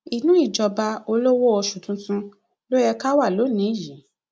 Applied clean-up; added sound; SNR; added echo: none; none; none; none.